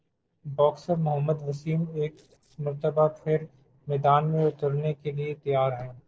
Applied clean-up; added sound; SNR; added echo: neural separator model SepFormer DNS4.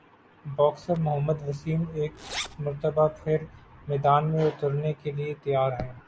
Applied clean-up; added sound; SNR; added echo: none; Zipper (clothing); 16 dB; none.